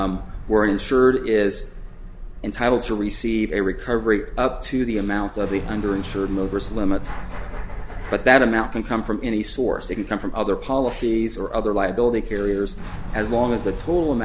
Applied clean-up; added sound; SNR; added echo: none; Boom; 17 dB; none.